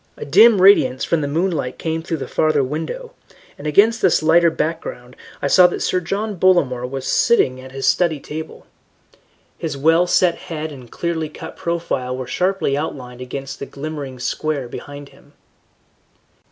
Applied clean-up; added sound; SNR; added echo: none; none; none; none.